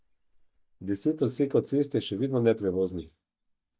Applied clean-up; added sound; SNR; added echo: neural mask model DeepFilterNet 3.